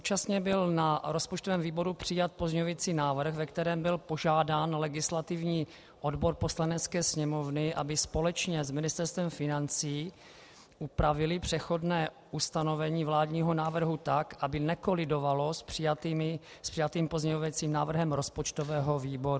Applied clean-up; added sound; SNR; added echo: none; none; none; none.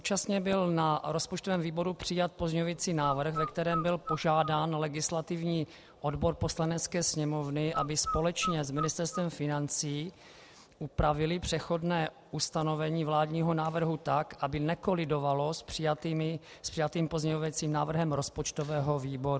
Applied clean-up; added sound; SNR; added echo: none; Bird; 7 dB; none.